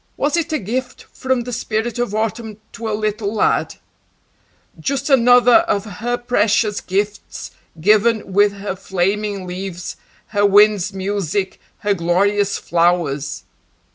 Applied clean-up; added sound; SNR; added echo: none; none; none; none.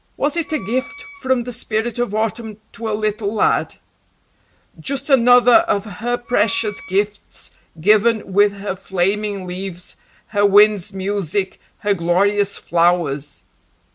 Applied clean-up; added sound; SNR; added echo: none; Wind instrument, woodwind instrument; 19 dB; none.